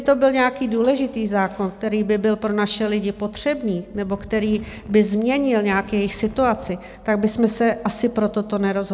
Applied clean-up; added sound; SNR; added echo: none; Wind; 19 dB; none.